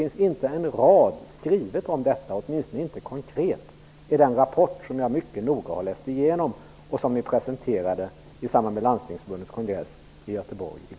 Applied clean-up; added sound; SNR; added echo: none; none; none; none.